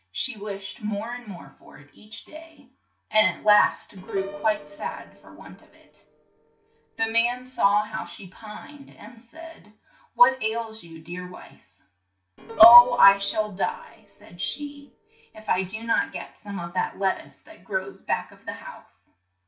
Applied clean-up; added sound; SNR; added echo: neural separator model SepFormer DNS4.